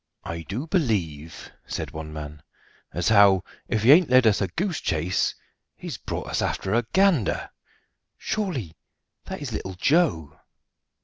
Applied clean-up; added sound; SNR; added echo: none; none; none; none.